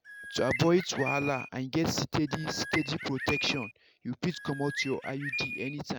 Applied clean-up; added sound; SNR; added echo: none; Bird; 7 dB; none.